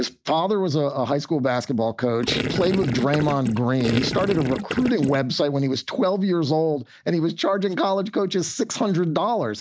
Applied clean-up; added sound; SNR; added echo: none; Gurgling; 5 dB; none.